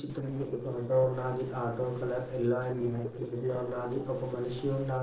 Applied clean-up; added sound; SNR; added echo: neural separator model SepFormer DNS4.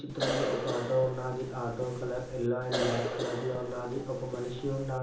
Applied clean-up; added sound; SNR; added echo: none; Cough; 4 dB; reverberation time 1.2 s.